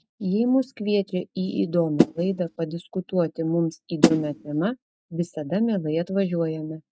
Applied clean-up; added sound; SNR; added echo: neural mask model RNNoise.